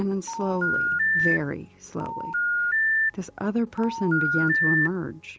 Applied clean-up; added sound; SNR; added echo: none; Telephone; -3 dB; none.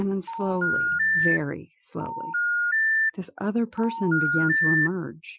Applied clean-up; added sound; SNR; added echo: classical method Wiener filter.